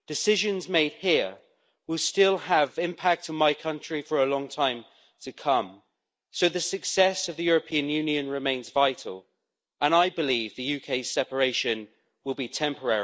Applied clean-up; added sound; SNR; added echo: neural mask model Resemble Enhance denoiser.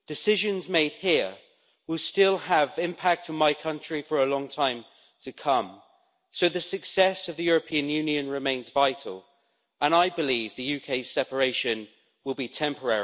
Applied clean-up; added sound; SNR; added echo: none; none; none; none.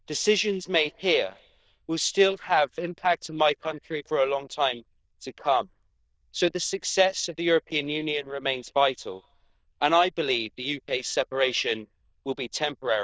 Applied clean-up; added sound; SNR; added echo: neural diffusion model UNIVERSE++.